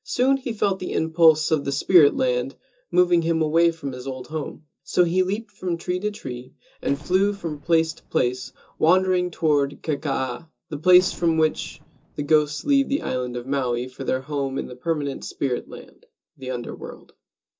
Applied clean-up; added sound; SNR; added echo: neural separator model SepFormer DNS4.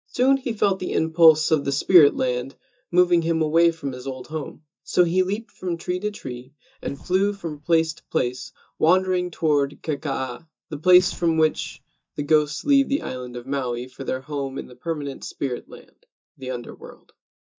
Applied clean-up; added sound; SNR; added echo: neural mask model DeepFilterNet 3.